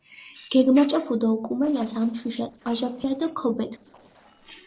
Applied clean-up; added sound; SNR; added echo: neural separator model SepFormer DNS4.